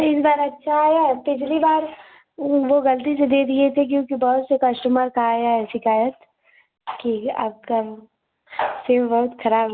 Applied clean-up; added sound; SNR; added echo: none; none; none; none.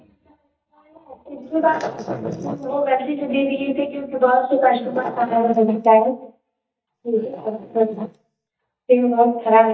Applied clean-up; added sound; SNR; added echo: neural mask model DeepFilterNet 3.